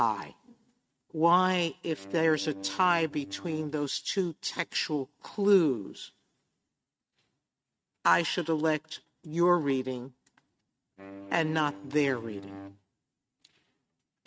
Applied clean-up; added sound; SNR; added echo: neural mask model RNNoise.